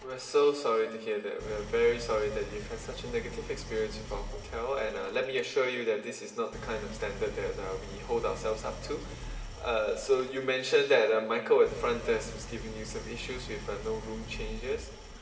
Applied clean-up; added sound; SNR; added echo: none; Idling; 12 dB; reverberation time 1.9 s.